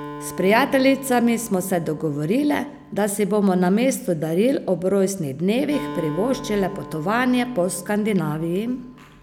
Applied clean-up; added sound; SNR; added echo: none; Acoustic guitar; 17 dB; none.